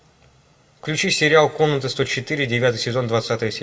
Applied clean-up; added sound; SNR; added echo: none; none; none; reverberation time 2.6 s.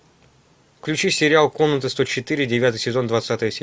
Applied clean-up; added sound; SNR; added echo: none; none; none; none.